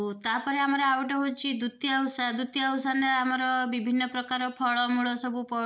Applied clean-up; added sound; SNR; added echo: none; none; none; none.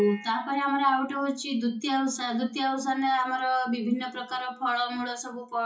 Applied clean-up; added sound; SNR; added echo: classical method WPE with log-MMSE.